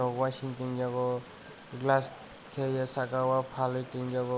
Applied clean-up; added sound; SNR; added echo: none; Stream; 18 dB; none.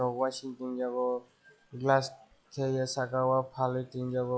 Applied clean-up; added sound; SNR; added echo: classical method log-MMSE.